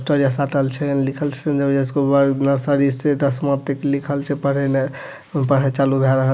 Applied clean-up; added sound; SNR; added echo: none; none; none; none.